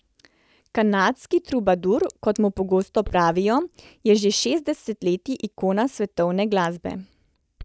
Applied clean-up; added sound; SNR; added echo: neural mask model DeepFilterNet 3.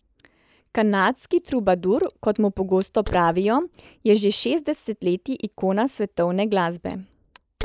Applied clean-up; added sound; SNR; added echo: neural mask model Resemble Enhance denoiser.